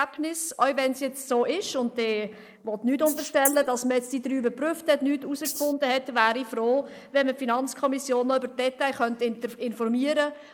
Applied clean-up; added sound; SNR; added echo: neural mask model Resemble Enhance denoiser.